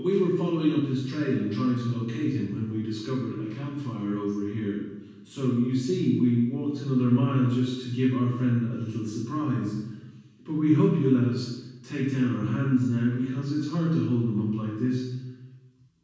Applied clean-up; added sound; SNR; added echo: none; none; none; reverberation time 1.2 s.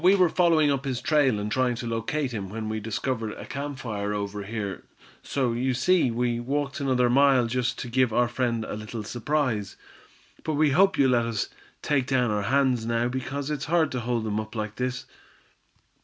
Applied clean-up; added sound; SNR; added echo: none; none; none; none.